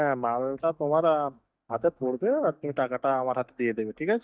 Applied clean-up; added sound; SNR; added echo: neural mask model DeepFilterNet 3.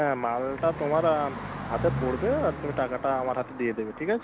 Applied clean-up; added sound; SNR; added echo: none; Car passing by; 8 dB; none.